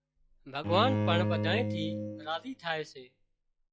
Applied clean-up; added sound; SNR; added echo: classical method log-MMSE.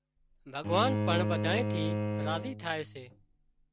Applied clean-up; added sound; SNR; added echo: none; Bowed string instrument; -1 dB; none.